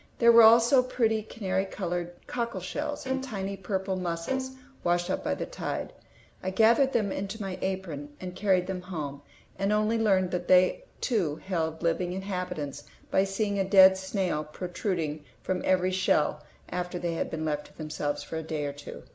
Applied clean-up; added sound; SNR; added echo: none; Bowed string instrument; 8 dB; none.